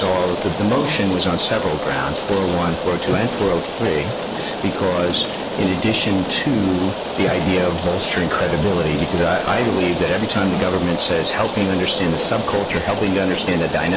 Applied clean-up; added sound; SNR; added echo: none; Rain; 5 dB; none.